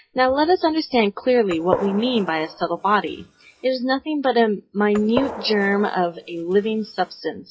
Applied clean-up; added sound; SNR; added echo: classical method WPE with log-MMSE.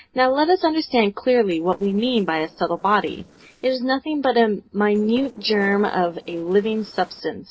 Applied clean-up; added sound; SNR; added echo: neural separator model SepFormer DNS4.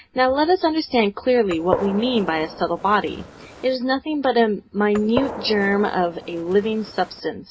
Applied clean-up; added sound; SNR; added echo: none; Gunshot, gunfire; 11 dB; reverberation time 0.3 s.